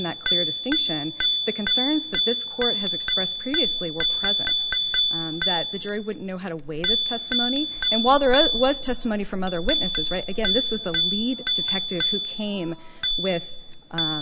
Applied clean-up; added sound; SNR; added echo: none; Bicycle bell; -3 dB; none.